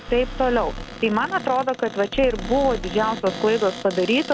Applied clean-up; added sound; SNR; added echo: none; Cupboard open or close + Alarm; 11 dB; none.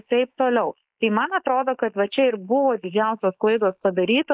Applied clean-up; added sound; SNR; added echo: neural mask model Resemble Enhance denoiser.